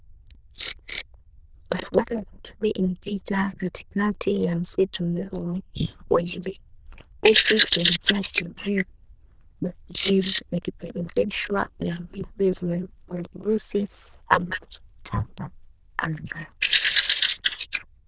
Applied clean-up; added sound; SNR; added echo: neural diffusion model UNIVERSE++.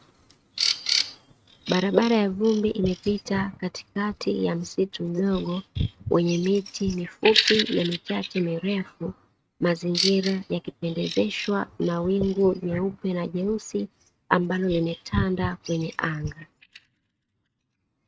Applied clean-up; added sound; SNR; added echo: neural mask model RNNoise.